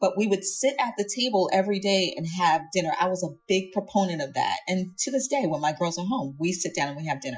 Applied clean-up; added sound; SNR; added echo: classical method Wiener filter.